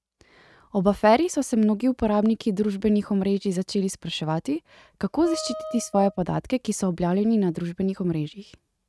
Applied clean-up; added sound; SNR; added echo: neural mask model RNNoise.